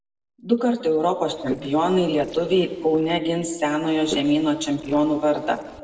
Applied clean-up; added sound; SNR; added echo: neural separator model SepFormer DNS4.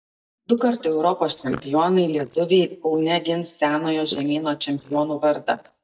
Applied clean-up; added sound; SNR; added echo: neural mask model DeepFilterNet 3.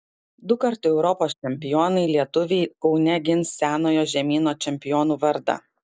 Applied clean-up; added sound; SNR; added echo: none; none; none; none.